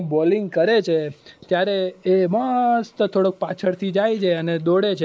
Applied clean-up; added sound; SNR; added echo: neural mask model Resemble Enhance denoiser.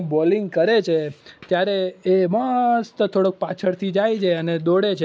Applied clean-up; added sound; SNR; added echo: none; none; none; none.